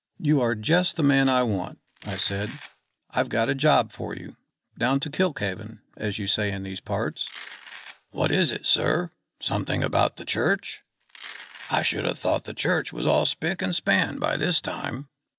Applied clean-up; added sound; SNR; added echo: none; Domestic sounds, home sounds; 17 dB; none.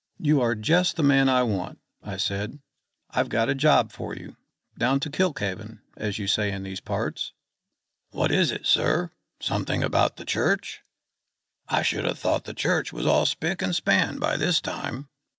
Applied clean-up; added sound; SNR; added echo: none; none; none; none.